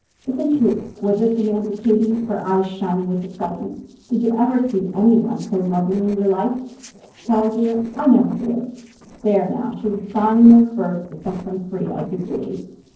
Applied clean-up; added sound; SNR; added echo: neural separator model SepFormer DNS4.